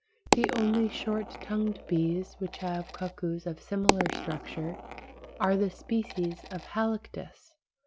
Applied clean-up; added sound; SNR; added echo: none; Coin (dropping); 4 dB; none.